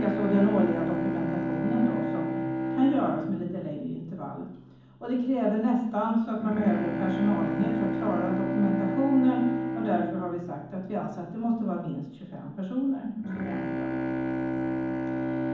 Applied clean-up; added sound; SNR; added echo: none; Bowed string instrument; 3 dB; reverberation time 1.2 s.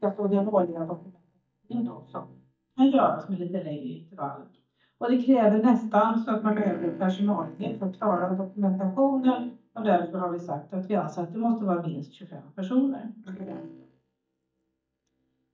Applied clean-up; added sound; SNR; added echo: neural mask model DeepFilterNet 3.